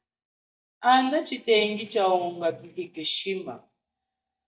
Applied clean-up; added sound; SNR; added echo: neural mask model DeepFilterNet 3.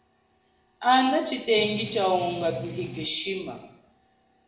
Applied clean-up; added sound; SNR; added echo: none; Strum; 11 dB; reverberation time 0.8 s.